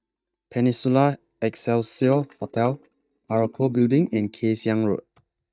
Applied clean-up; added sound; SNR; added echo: neural mask model DeepFilterNet 3.